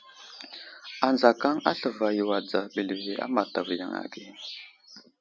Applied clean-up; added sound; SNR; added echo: none; none; none; none.